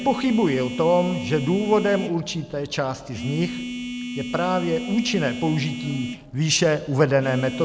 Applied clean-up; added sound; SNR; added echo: none; Telephone; 9 dB; none.